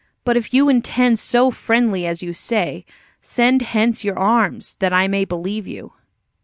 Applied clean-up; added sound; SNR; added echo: none; none; none; none.